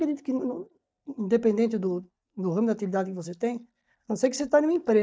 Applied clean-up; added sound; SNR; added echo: neural mask model DeepFilterNet 3.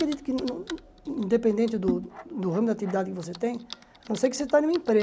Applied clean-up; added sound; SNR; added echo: none; Typing; 14 dB; none.